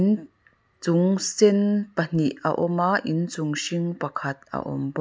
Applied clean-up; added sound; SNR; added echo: none; none; none; none.